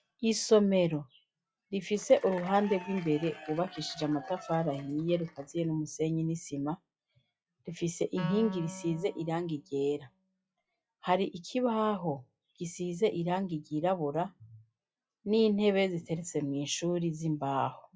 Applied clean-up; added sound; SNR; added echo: classical method log-MMSE.